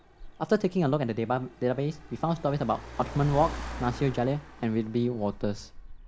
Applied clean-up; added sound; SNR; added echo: none; Car; 13 dB; none.